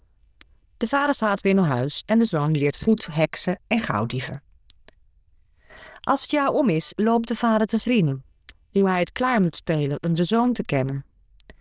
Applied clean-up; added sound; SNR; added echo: neural diffusion model UNIVERSE++.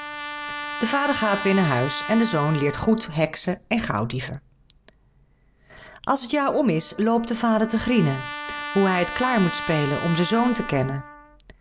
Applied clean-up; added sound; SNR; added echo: none; Trumpet; 10 dB; none.